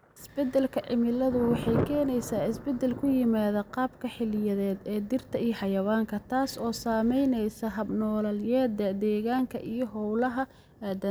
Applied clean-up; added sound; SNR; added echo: none; Thunder; 13 dB; none.